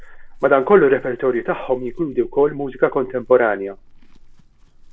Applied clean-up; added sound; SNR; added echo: none; Chewing, mastication / Livestock, farm animals, working animals; 20 dB; none.